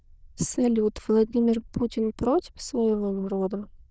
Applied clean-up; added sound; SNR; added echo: neural diffusion model UNIVERSE++.